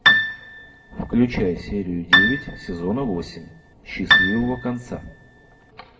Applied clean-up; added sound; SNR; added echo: none; Piano; -3 dB; reverberation time 0.6 s.